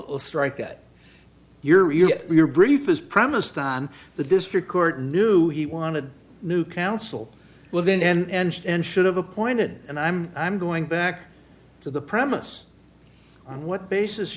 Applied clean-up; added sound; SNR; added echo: none; none; none; none.